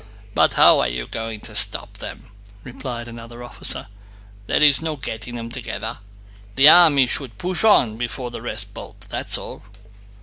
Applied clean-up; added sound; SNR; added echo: none; none; none; none.